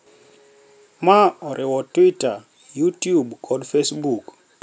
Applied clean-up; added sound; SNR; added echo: none; none; none; none.